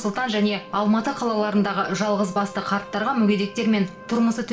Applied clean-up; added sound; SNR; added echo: none; Wind instrument, woodwind instrument; 20 dB; reverberation time 0.8 s.